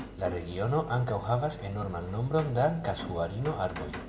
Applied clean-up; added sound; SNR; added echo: none; Rain; 13 dB; reverberation time 1.3 s.